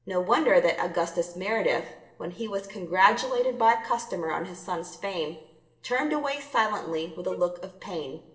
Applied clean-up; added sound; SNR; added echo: neural separator model SepFormer DNS4.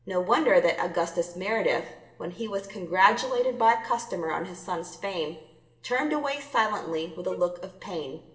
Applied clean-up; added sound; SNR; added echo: none; Wind instrument, woodwind instrument; 17 dB; reverberation time 0.9 s.